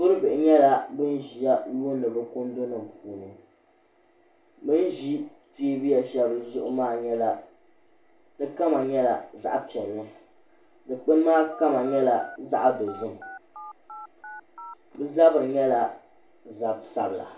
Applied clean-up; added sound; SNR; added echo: none; Telephone; 17 dB; reverberation time 0.3 s.